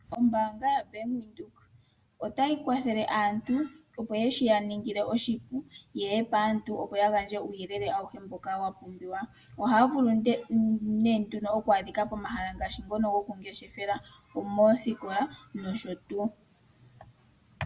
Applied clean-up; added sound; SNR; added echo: none; none; none; none.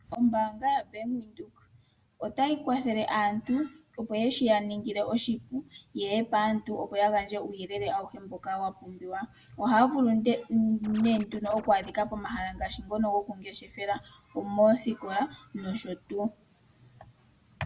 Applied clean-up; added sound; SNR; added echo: none; Scratching (performance technique); 18 dB; none.